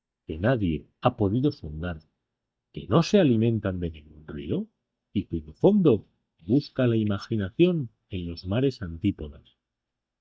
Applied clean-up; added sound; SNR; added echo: neural mask model DeepFilterNet 3.